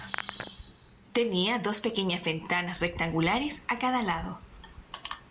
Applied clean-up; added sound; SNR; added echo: none; Hands; 16 dB; none.